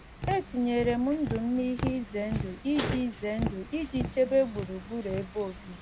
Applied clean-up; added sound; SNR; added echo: none; Tap; 7 dB; none.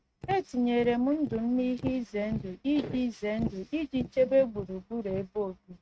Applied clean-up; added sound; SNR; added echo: neural mask model RNNoise.